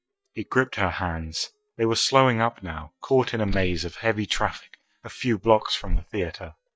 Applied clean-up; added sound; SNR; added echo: neural mask model DeepFilterNet 3.